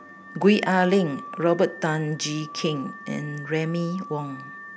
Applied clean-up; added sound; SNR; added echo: none; Alarm / Car; 16 dB; none.